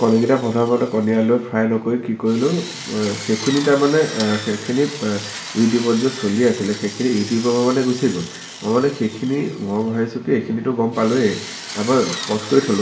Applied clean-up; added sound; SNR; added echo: none; Drill; 14 dB; reverberation time 0.7 s.